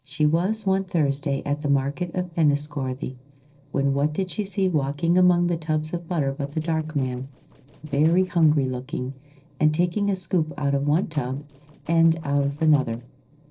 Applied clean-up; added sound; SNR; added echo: neural separator model SepFormer DNS4.